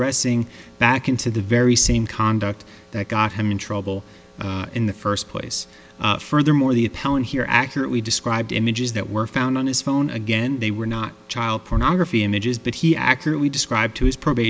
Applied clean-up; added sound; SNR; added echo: none; none; none; none.